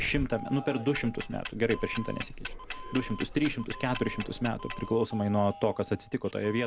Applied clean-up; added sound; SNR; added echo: none; Doorbell + Tick-tock; 10 dB; none.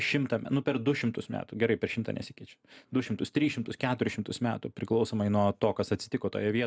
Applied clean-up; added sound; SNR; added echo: none; none; none; none.